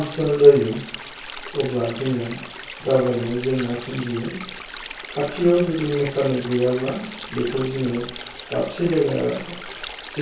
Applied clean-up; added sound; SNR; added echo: none; Stream; 13 dB; reverberation time 0.6 s.